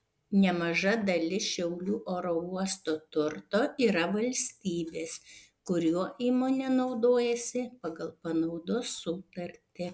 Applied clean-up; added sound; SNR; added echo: none; none; none; none.